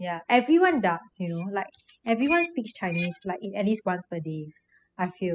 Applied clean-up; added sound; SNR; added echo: classical method spectral subtraction.